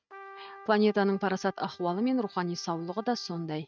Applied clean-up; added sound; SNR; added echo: neural mask model RNNoise.